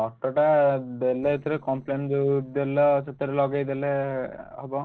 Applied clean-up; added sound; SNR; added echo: neural separator model SepFormer DNS4.